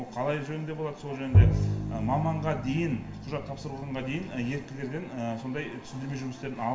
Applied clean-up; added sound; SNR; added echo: none; Bowed string instrument; -5 dB; reverberation time 0.8 s.